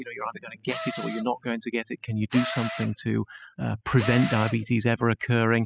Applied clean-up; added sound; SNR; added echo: classical method spectral subtraction.